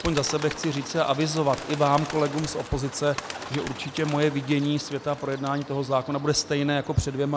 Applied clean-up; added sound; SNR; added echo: none; Bird; 13 dB; none.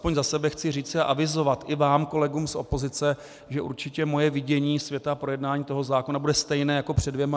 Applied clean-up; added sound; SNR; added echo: none; none; none; none.